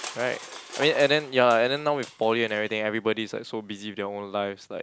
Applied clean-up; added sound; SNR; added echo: none; Crushing; 18 dB; none.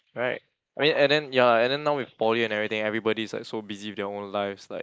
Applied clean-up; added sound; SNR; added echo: neural mask model Resemble Enhance denoiser.